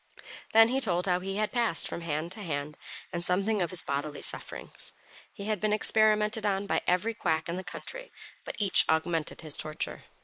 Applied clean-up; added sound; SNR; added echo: neural mask model Resemble Enhance denoiser.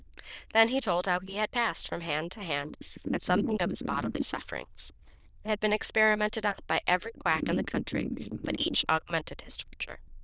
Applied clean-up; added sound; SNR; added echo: neural diffusion model UNIVERSE++.